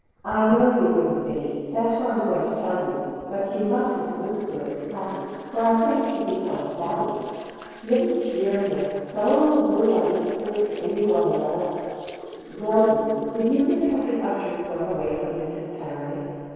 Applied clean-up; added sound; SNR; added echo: neural separator model SepFormer DNS4.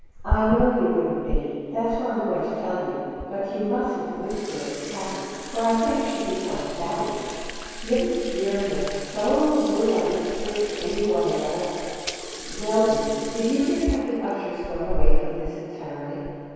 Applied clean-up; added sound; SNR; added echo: none; Sink (filling or washing) / Water tap, faucet; 3 dB; reverberation time 2.2 s.